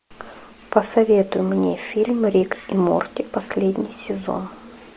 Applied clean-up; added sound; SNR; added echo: none; none; none; none.